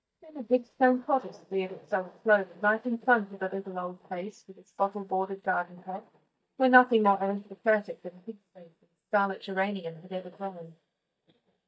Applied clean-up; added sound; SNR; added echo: neural mask model DeepFilterNet 3.